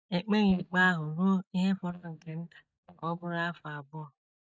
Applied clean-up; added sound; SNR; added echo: neural mask model DeepFilterNet 3.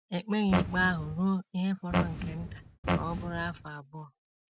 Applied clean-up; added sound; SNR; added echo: none; Fart; 1 dB; none.